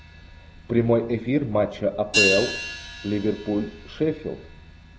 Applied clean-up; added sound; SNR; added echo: none; Hi-hat; 6 dB; none.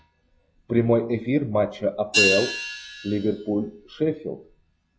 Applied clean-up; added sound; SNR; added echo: classical method log-MMSE.